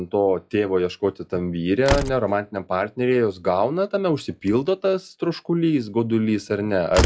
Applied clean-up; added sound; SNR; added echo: classical method log-MMSE.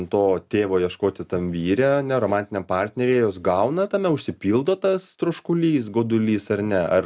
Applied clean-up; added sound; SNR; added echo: none; none; none; none.